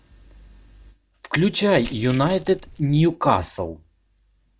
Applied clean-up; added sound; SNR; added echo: none; Keys jangling; 9 dB; none.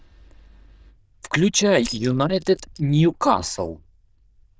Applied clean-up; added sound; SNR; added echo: neural diffusion model UNIVERSE++.